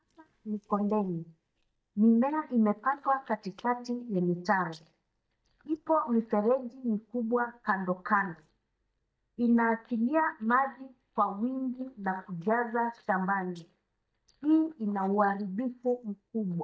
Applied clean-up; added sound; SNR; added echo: neural mask model DeepFilterNet 3.